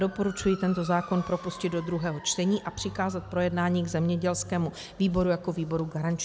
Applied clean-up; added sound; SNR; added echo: none; Motor vehicle (road) / Siren + Bowed string instrument; 17 dB; none.